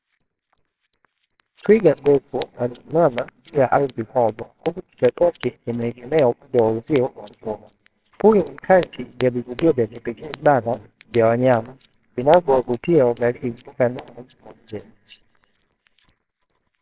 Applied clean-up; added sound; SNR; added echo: neural separator model SepFormer WHAMR!.